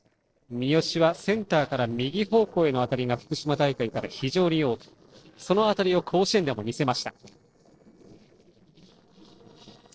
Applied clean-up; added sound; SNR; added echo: neural separator model SepFormer DNS4.